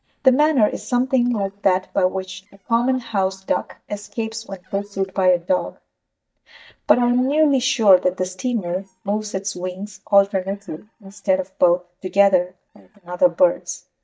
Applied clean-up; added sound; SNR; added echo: neural mask model DeepFilterNet 3.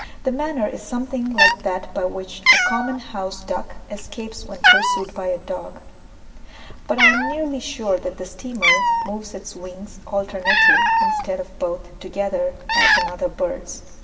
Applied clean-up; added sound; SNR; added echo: none; Cat; -4 dB; reverberation time 1.7 s.